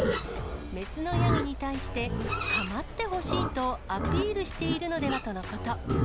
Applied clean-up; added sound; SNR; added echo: none; Livestock, farm animals, working animals; -2 dB; none.